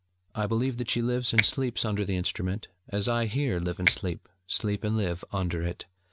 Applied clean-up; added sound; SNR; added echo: none; Finger snapping; 7 dB; none.